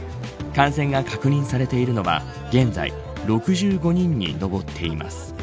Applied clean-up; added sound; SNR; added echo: none; none; none; none.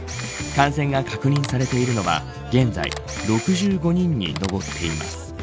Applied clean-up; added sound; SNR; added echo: none; Camera; 14 dB; none.